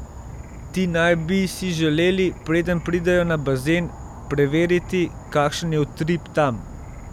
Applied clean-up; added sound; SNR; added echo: none; Insect / Frog; 14 dB; none.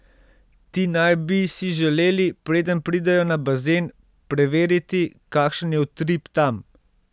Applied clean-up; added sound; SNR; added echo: none; none; none; none.